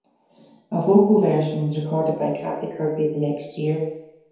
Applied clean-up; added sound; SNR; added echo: none; none; none; reverberation time 0.9 s.